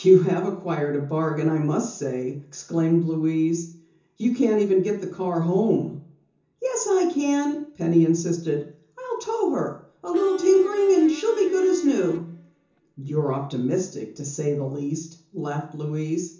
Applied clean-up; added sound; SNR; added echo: none; Electric guitar; 20 dB; reverberation time 0.6 s.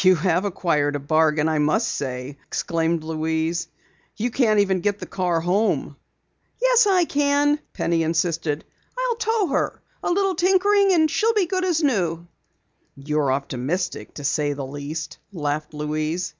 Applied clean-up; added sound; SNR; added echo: none; none; none; none.